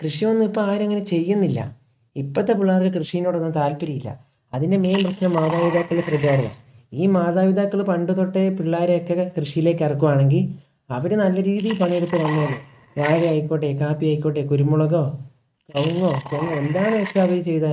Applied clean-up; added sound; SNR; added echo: neural mask model RNNoise.